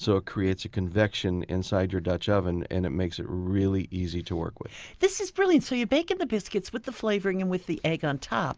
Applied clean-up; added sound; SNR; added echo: none; none; none; none.